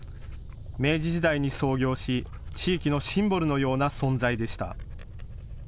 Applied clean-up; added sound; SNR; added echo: none; Dog; 11 dB; none.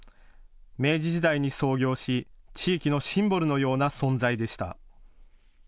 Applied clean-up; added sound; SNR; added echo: none; none; none; none.